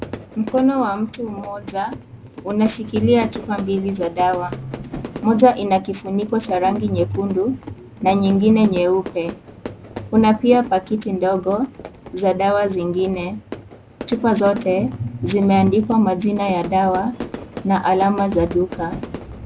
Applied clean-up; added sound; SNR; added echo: none; Fire / Fireworks; 15 dB; none.